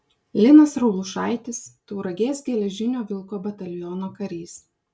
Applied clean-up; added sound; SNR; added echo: none; none; none; none.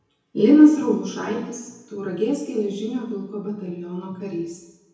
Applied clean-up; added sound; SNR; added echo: none; none; none; reverberation time 0.9 s.